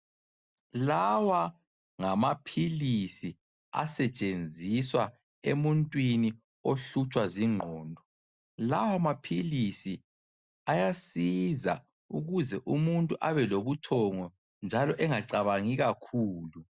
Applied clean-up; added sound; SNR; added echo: none; none; none; none.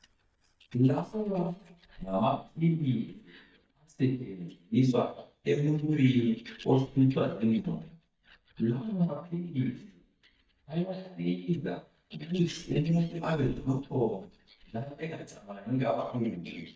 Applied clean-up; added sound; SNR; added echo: neural mask model DeepFilterNet 3.